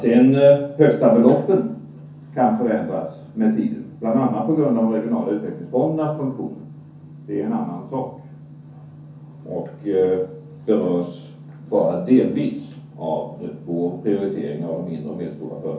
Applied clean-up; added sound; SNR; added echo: none; none; none; reverberation time 0.6 s.